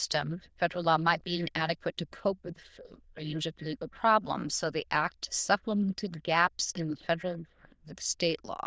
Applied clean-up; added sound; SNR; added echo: neural diffusion model UNIVERSE++.